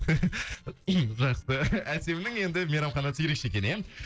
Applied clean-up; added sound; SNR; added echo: neural separator model SepFormer DNS4.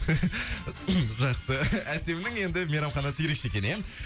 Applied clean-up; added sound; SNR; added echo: none; Camera; 17 dB; none.